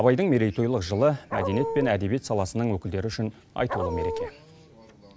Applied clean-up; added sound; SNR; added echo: none; Dog; 4 dB; none.